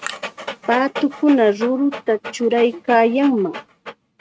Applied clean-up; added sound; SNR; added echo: neural mask model RNNoise.